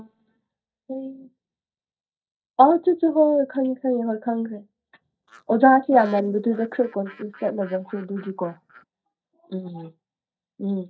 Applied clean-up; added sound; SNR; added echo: neural mask model DeepFilterNet 3.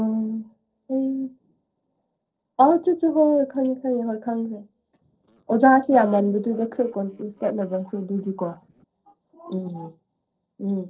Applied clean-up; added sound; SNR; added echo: neural separator model SepFormer DNS4.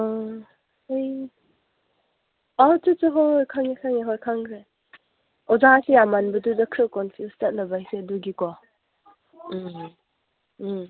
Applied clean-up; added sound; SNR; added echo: none; none; none; none.